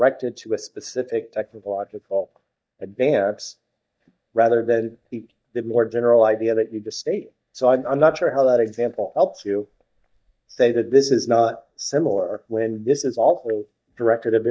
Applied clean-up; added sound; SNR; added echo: neural mask model DeepFilterNet 3.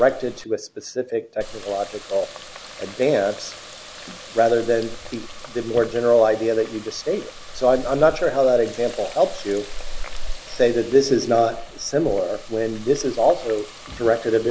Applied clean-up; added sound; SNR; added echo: none; Water tap, faucet; 12 dB; none.